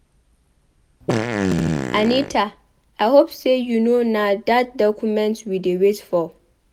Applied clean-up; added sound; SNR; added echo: none; Fart; 2 dB; none.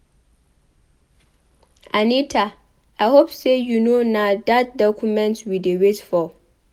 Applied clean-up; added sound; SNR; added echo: none; none; none; none.